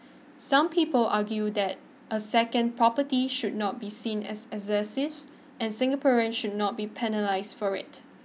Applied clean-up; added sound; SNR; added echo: none; none; none; none.